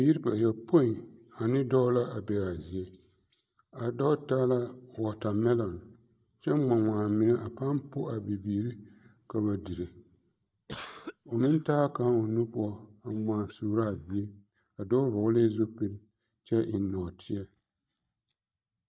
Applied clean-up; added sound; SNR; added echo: neural mask model DeepFilterNet 3.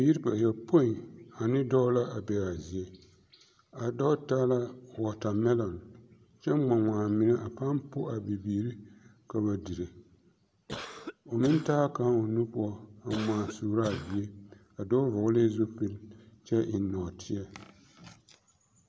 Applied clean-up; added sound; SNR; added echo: none; Cough; 12 dB; none.